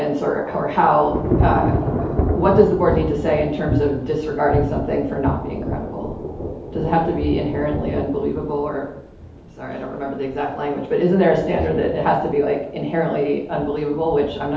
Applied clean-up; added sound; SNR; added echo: none; Thunder / Rain; 5 dB; reverberation time 2.2 s.